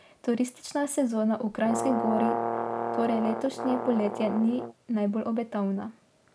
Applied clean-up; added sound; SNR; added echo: none; Brass instrument; 3 dB; none.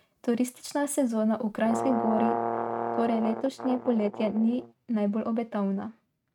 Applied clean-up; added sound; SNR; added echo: neural mask model RNNoise.